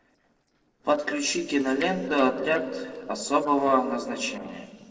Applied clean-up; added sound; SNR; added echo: neural separator model SepFormer DNS4.